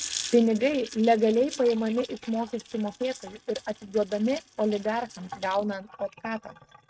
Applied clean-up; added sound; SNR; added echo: neural mask model RNNoise.